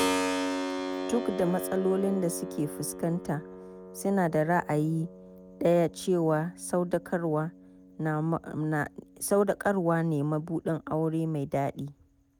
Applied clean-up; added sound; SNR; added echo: none; Keyboard (musical); 8 dB; none.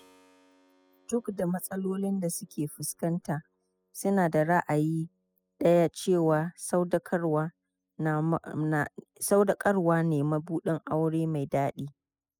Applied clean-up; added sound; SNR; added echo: classical method spectral subtraction.